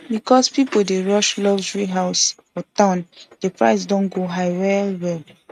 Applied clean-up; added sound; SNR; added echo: neural mask model RNNoise.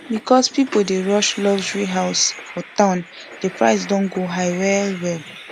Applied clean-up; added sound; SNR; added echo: none; Train; 17 dB; none.